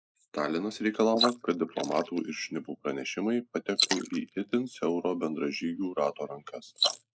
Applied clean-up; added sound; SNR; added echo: neural mask model Resemble Enhance denoiser.